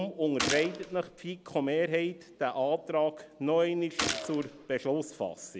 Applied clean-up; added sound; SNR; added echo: none; Gunshot, gunfire; 6 dB; none.